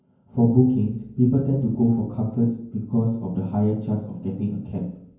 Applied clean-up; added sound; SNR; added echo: none; none; none; reverberation time 0.9 s.